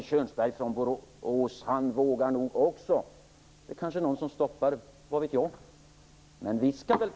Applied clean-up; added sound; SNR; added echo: none; none; none; none.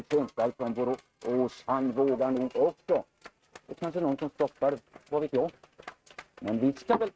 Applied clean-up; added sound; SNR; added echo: neural mask model RNNoise.